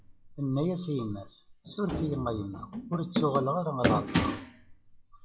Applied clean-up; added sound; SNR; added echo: classical method log-MMSE.